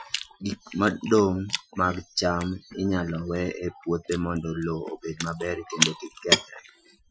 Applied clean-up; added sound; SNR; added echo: classical method Wiener filter.